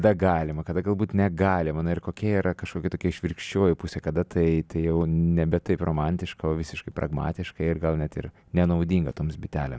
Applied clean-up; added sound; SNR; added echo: none; none; none; none.